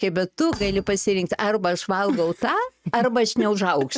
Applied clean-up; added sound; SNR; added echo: neural mask model RNNoise.